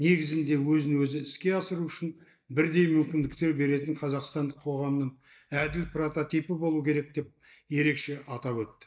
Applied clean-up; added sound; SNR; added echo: neural mask model DeepFilterNet 3.